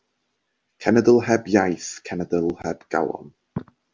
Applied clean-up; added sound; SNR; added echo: none; none; none; none.